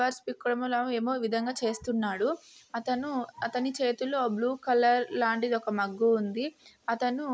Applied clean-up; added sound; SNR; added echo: none; none; none; none.